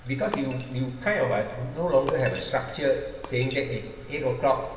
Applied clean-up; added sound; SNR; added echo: none; Shatter; 15 dB; reverberation time 1.4 s.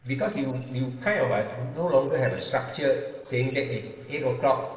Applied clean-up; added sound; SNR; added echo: neural separator model SepFormer DNS4.